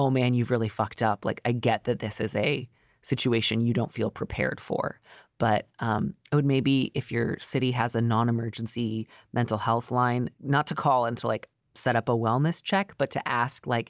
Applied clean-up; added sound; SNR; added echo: none; none; none; none.